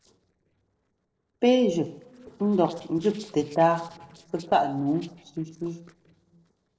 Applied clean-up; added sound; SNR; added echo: neural separator model SepFormer DNS4.